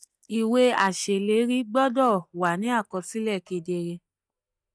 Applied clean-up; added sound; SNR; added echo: neural mask model DeepFilterNet 3.